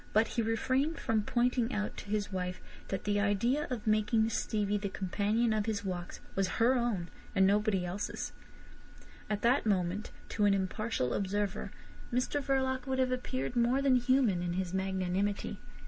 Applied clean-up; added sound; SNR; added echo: none; none; none; none.